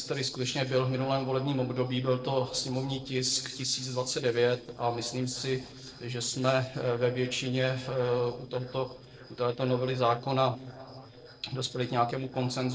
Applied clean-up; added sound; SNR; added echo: neural separator model SepFormer DNS4.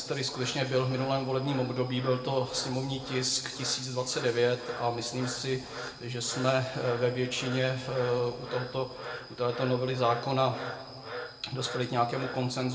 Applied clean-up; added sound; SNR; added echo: none; Frog; 13 dB; reverberation time 1.6 s.